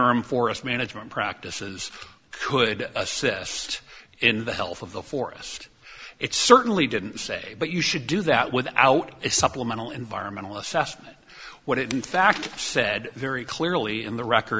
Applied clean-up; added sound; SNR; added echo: none; none; none; none.